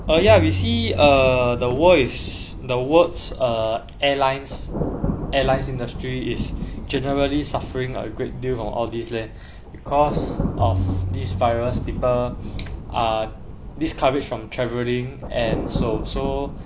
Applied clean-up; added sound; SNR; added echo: none; Tabla + Thunder; 5 dB; none.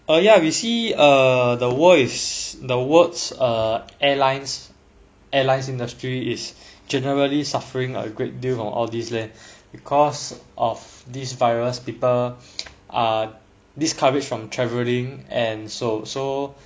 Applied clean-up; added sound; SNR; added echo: none; none; none; none.